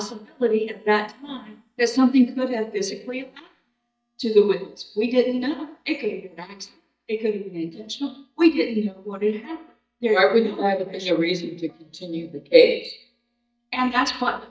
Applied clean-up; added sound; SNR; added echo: neural mask model DeepFilterNet 3.